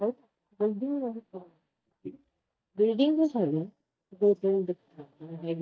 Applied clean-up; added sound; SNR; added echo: neural mask model DeepFilterNet 3.